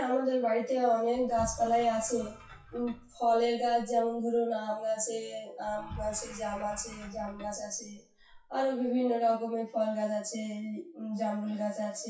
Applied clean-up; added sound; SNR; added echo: classical method WPE with log-MMSE.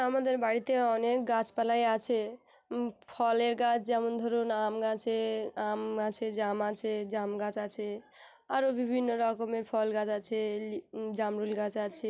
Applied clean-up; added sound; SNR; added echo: none; none; none; none.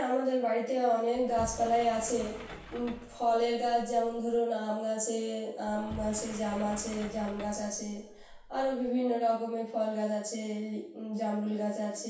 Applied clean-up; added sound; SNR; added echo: none; Sliding door; 15 dB; reverberation time 0.7 s.